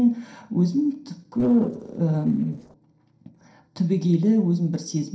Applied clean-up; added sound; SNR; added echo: neural separator model SepFormer DNS4.